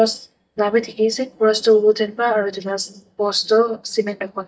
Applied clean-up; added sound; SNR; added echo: neural mask model DeepFilterNet 3.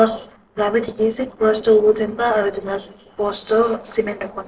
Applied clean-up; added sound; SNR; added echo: neural separator model SepFormer DNS4.